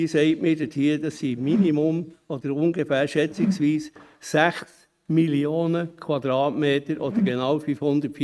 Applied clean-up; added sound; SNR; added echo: neural mask model RNNoise.